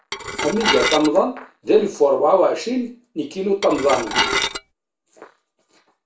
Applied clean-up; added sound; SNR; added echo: none; Dishes, pots, and pans / Glass; 2 dB; reverberation time 0.3 s.